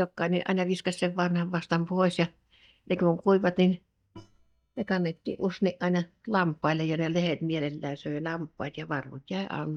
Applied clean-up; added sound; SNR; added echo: neural mask model DeepFilterNet 3.